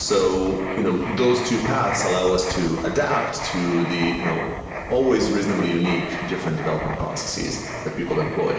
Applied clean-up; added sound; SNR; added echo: none; Writing; 8 dB; reverberation time 1.2 s.